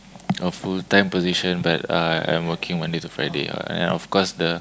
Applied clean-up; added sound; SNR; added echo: none; none; none; none.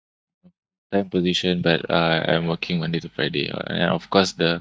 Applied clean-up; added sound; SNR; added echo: neural mask model DeepFilterNet 3.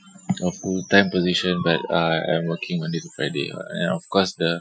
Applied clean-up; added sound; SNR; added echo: classical method Wiener filter.